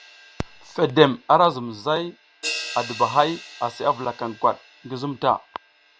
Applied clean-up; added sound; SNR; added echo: none; Crash cymbal; 15 dB; none.